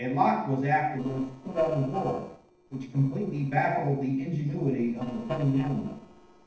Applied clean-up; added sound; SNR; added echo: neural separator model SepFormer DNS4.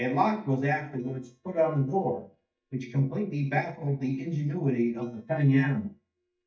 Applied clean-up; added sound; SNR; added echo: neural mask model DeepFilterNet 3.